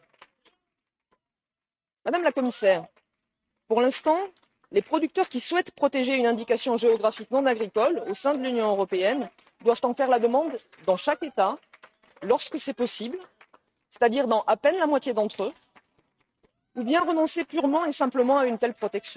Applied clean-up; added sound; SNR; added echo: neural mask model RNNoise.